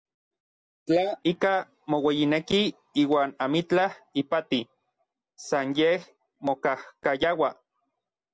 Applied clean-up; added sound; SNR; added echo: none; none; none; none.